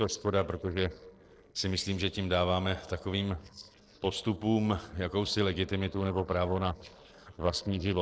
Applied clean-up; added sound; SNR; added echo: neural separator model SepFormer DNS4.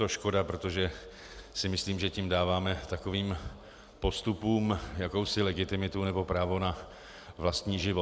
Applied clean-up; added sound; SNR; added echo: none; none; none; none.